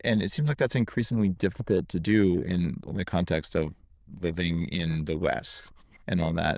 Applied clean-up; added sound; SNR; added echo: neural diffusion model UNIVERSE++.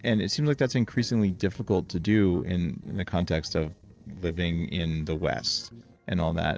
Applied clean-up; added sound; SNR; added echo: neural separator model SepFormer DNS4.